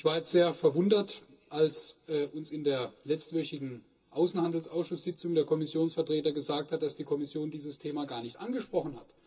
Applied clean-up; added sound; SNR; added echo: none; none; none; reverberation time 0.2 s.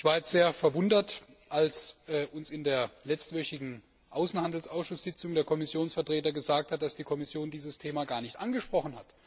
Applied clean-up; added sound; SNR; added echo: none; none; none; none.